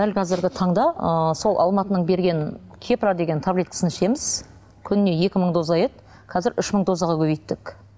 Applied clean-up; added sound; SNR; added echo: none; none; none; none.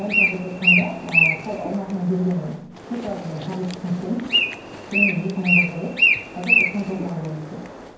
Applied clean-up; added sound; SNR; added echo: none; Bird; -3 dB; reverberation time 0.9 s.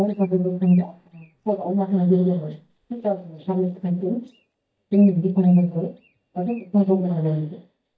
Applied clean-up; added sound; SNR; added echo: neural mask model DeepFilterNet 3.